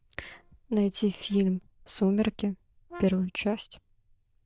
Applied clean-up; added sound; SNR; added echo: neural diffusion model UNIVERSE++.